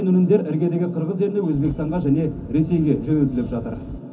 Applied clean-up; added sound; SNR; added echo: none; Wind; 16 dB; reverberation time 0.3 s.